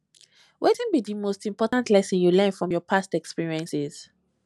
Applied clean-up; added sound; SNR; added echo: none; none; none; none.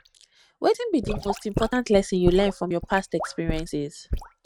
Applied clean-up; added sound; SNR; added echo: neural mask model RNNoise.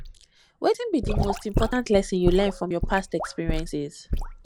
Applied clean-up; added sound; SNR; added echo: none; Sink (filling or washing) / Gurgling / Liquid; 3 dB; none.